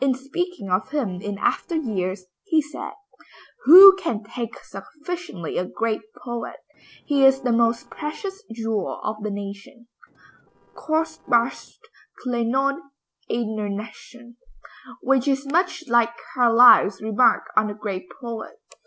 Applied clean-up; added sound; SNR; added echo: neural separator model SepFormer DNS4.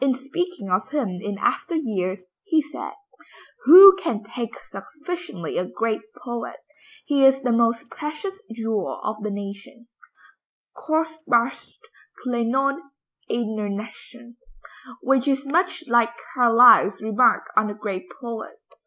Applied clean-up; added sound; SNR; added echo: neural mask model Resemble Enhance denoiser.